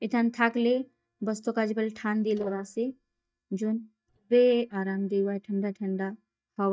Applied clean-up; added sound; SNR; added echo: neural mask model DeepFilterNet 3.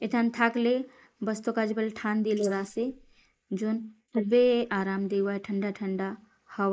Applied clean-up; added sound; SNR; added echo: neural mask model Resemble Enhance denoiser.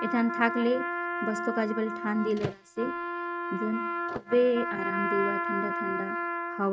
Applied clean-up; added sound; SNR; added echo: neural mask model RNNoise.